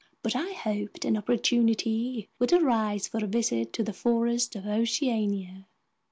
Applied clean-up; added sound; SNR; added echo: none; none; none; none.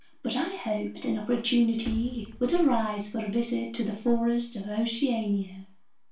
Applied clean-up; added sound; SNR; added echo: none; Liquid; 19 dB; reverberation time 0.3 s.